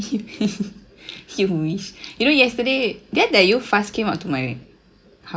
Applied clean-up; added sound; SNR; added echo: none; none; none; none.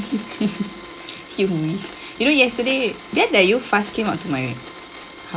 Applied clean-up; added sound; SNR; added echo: none; Domestic sounds, home sounds; 15 dB; none.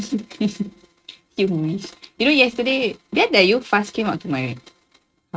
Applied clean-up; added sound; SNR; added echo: neural mask model RNNoise.